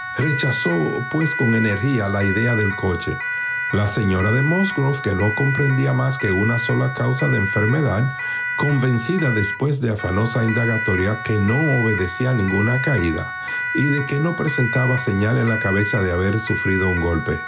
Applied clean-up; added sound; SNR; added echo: none; Siren; 6 dB; none.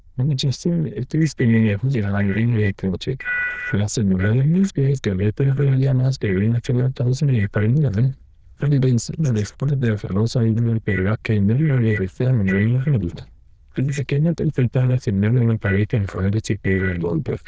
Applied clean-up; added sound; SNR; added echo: neural diffusion model UNIVERSE++.